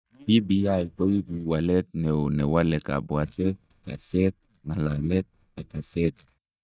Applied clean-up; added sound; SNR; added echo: neural mask model DeepFilterNet 3.